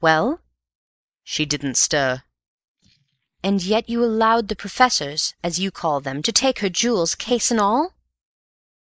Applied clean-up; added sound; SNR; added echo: neural mask model Resemble Enhance denoiser.